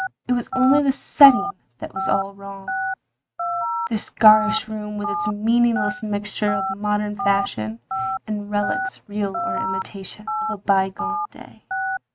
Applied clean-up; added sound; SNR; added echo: neural mask model RNNoise.